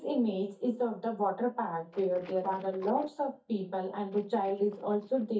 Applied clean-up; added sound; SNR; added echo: neural mask model DeepFilterNet 3.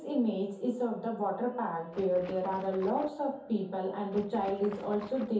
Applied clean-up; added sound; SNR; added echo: none; Water / Splash, splatter; 16 dB; reverberation time 0.5 s.